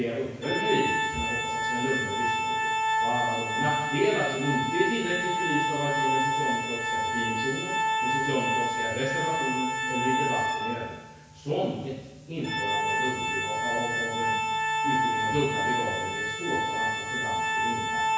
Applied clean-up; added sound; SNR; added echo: none; Organ; -3 dB; reverberation time 1.1 s.